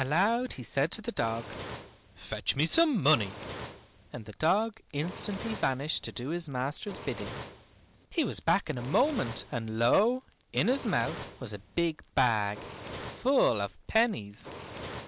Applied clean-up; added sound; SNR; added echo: none; Fire; 14 dB; none.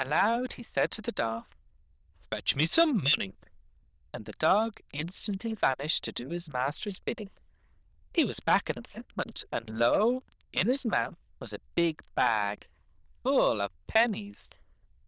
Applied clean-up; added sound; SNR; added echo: neural diffusion model UNIVERSE++.